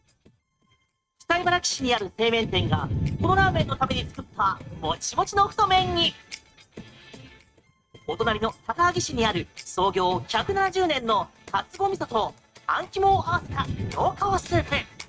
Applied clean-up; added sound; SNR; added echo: neural mask model RNNoise.